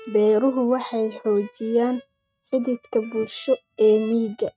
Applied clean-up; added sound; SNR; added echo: neural mask model RNNoise.